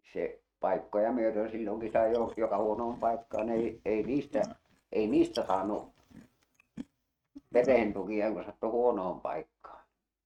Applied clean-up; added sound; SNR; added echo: neural mask model RNNoise.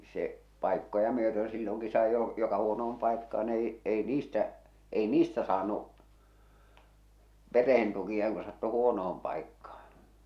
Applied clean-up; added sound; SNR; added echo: none; none; none; none.